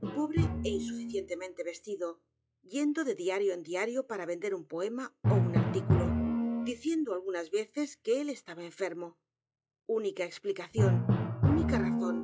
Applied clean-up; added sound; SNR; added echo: classical method log-MMSE.